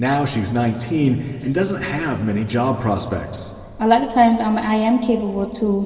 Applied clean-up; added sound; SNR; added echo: none; none; none; reverberation time 2.9 s.